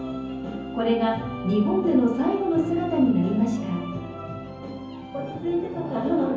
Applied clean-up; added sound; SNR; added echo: none; none; none; reverberation time 0.7 s.